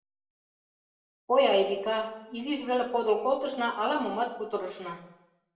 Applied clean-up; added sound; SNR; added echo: none; none; none; reverberation time 0.8 s.